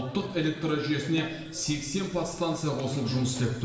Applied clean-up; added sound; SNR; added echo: none; Telephone; 18 dB; reverberation time 1.1 s.